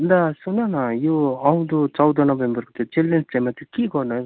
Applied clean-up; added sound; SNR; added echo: none; none; none; none.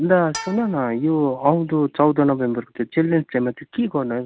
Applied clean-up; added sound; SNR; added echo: none; Bowed string instrument; 17 dB; none.